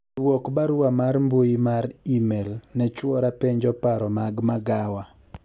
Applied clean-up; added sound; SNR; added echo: none; none; none; none.